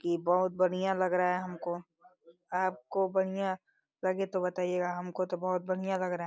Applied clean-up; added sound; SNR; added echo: none; none; none; none.